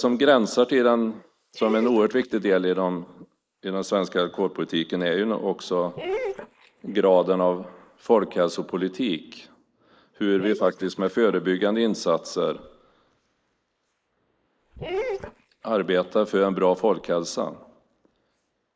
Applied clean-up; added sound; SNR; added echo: neural mask model Resemble Enhance denoiser.